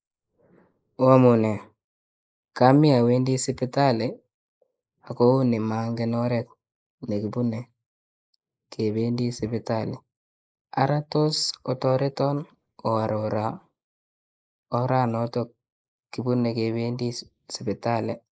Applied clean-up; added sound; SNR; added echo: neural mask model Resemble Enhance denoiser.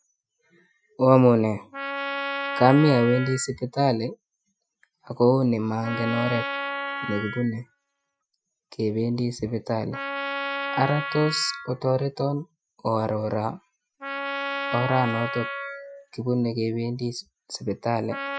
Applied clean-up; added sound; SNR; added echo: classical method Wiener filter.